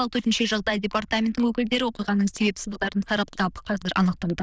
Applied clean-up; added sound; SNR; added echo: neural diffusion model UNIVERSE++.